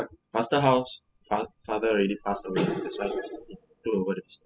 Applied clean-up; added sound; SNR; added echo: classical method spectral subtraction.